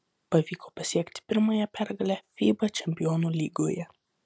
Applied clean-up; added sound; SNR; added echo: none; none; none; none.